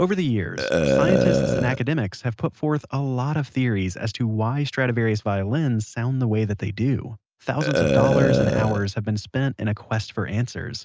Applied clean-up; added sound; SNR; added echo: none; Burping, eructation; 0 dB; none.